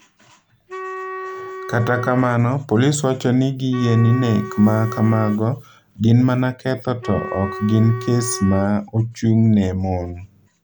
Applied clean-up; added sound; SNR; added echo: none; Wind instrument, woodwind instrument; 14 dB; none.